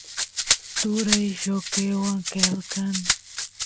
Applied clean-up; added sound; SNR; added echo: none; Rattle (instrument); 0 dB; none.